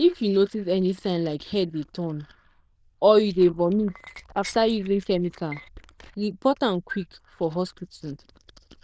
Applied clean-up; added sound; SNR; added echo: neural diffusion model UNIVERSE++.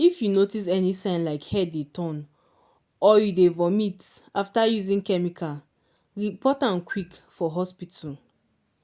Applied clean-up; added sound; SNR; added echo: none; none; none; none.